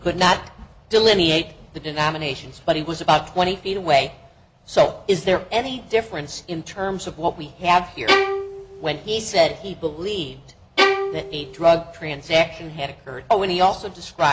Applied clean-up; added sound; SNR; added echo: none; Bowed string instrument; 2 dB; none.